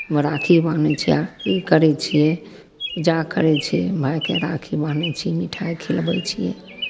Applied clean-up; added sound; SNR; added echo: none; Bird vocalization, bird call, bird song; 14 dB; none.